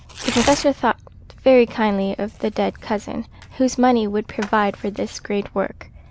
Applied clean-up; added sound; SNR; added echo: none; Tearing; 14 dB; none.